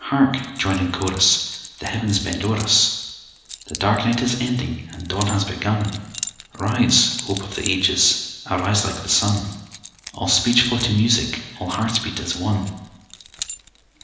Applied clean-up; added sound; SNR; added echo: none; Keys jangling; 16 dB; reverberation time 1.0 s.